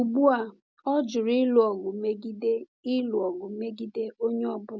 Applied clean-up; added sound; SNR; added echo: none; none; none; none.